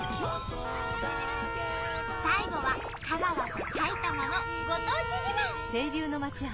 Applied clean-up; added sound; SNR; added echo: none; Trumpet + Wind; 4 dB; none.